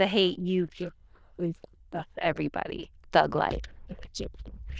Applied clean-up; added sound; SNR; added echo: neural diffusion model UNIVERSE++.